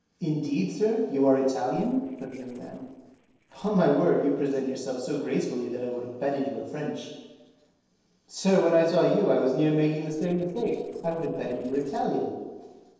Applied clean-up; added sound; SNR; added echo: neural separator model SepFormer DNS4.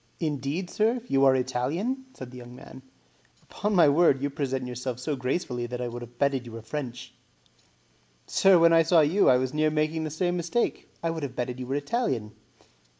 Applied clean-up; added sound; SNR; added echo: none; none; none; none.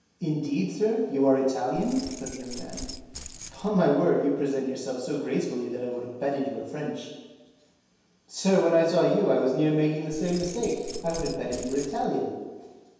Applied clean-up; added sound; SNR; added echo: none; Keys jangling; 13 dB; reverberation time 1.2 s.